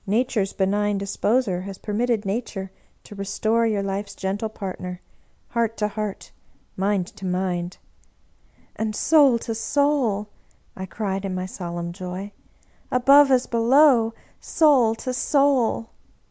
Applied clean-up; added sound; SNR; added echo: none; none; none; none.